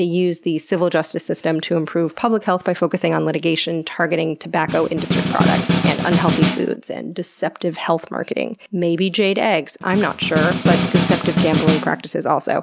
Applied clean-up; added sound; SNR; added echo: none; Snare drum; -1 dB; none.